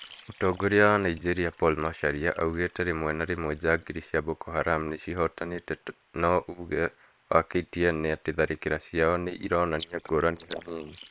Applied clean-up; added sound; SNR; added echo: neural separator model SepFormer WHAM!.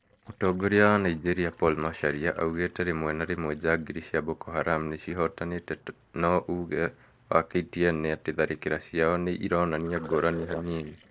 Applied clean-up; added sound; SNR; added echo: neural separator model SepFormer DNS4.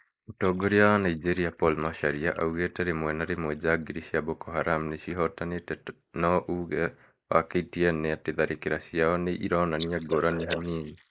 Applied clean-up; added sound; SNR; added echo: neural mask model Resemble Enhance denoiser.